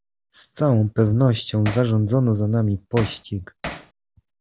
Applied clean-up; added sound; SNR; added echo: none; Hammer; 12 dB; none.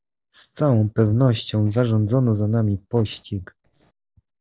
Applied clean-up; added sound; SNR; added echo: neural separator model SepFormer DNS4.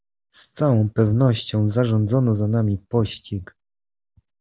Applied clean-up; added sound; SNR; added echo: none; none; none; none.